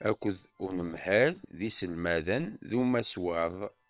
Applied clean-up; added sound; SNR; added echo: neural separator model SepFormer WHAM!.